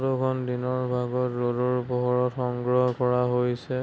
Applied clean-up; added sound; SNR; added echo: none; none; none; none.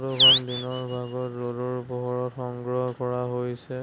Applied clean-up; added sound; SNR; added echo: none; Animal; -4 dB; none.